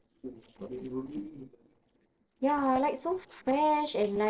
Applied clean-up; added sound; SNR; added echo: neural separator model SepFormer DNS4.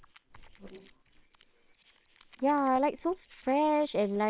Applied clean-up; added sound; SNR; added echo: neural separator model SepFormer WHAMR!.